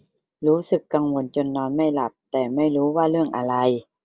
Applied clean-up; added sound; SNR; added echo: none; none; none; none.